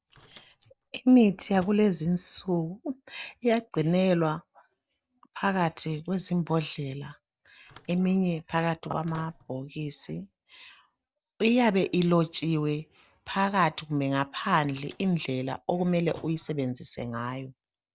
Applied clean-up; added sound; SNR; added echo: neural separator model SepFormer DNS4.